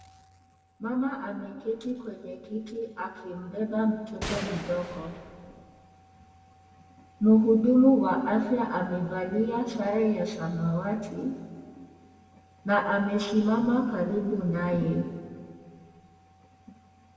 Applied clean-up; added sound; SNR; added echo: none; Gunshot, gunfire; 11 dB; reverberation time 1.8 s.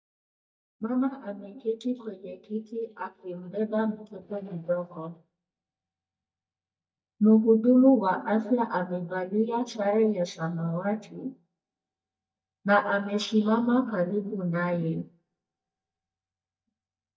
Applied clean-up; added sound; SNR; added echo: neural mask model DeepFilterNet 3.